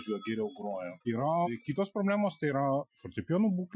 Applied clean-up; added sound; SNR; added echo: classical method Wiener filter.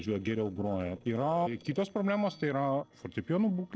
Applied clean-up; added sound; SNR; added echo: neural separator model SepFormer DNS4.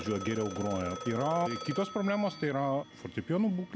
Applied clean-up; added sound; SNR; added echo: none; Telephone; 12 dB; none.